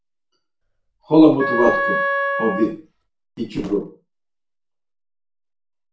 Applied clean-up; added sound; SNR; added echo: none; Wind instrument, woodwind instrument; 2 dB; reverberation time 0.3 s.